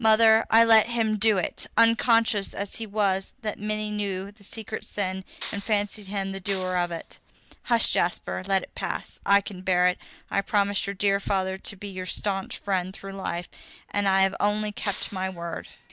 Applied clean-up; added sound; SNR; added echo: none; Clapping; 14 dB; none.